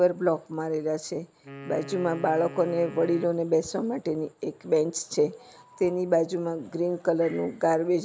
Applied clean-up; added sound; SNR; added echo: none; Wind instrument, woodwind instrument; 17 dB; none.